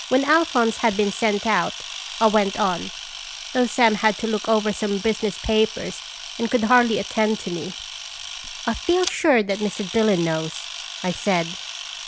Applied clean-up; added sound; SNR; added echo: none; Camera; 11 dB; none.